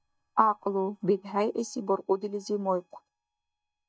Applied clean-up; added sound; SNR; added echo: neural mask model DeepFilterNet 3.